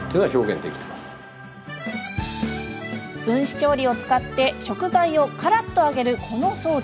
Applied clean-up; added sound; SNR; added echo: none; none; none; none.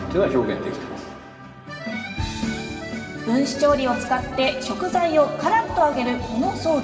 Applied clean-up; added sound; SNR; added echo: none; none; none; reverberation time 2.1 s.